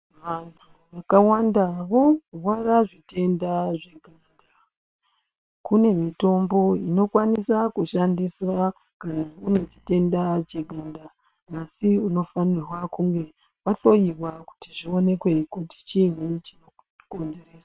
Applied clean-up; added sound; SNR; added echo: neural separator model SepFormer WHAM!.